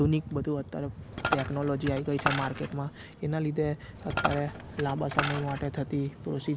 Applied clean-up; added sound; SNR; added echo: none; Coin (dropping); 4 dB; none.